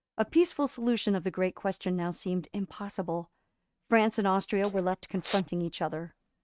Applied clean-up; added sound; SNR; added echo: neural mask model RNNoise.